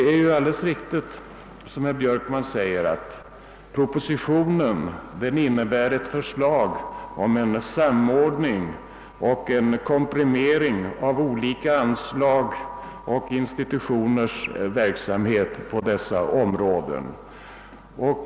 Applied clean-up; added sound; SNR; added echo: none; none; none; none.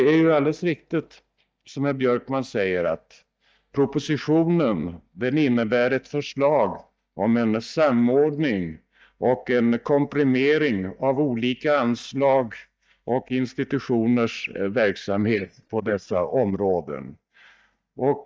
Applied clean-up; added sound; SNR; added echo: neural mask model DeepFilterNet 3.